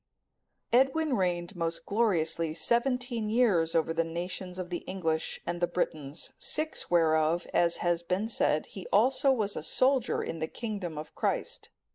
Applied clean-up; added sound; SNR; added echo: neural mask model Resemble Enhance denoiser.